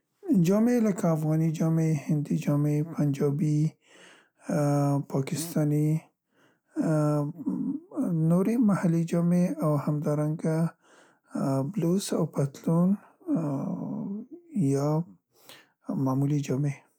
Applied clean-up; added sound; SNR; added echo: none; none; none; none.